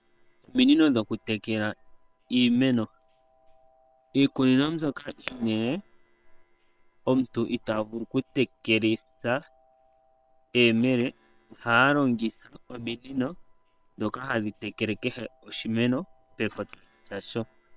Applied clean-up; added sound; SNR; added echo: neural separator model SepFormer WHAM!.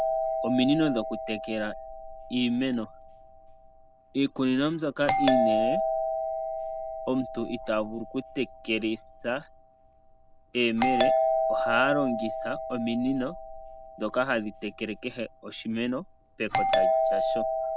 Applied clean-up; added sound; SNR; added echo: none; Doorbell; 0 dB; none.